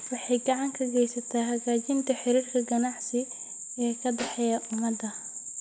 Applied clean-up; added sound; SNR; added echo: none; Snare drum; 17 dB; none.